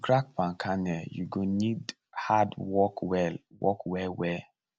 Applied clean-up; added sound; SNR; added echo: none; none; none; none.